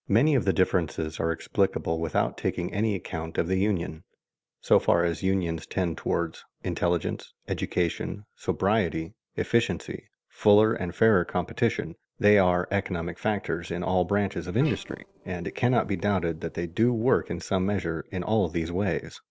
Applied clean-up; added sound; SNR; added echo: neural separator model SepFormer DNS4.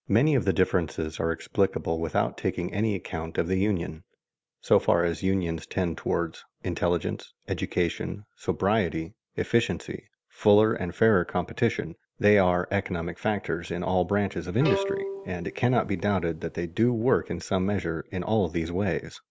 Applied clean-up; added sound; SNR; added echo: none; Bowed string instrument; 8 dB; none.